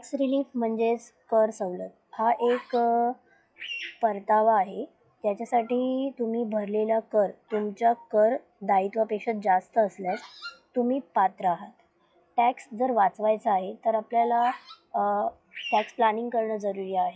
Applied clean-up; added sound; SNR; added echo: classical method log-MMSE.